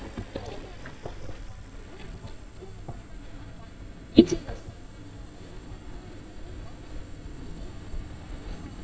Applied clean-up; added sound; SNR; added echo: neural mask model DeepFilterNet 3.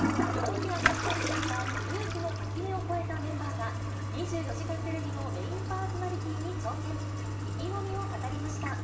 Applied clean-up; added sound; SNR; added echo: none; Toilet flush; -5 dB; reverberation time 2.4 s.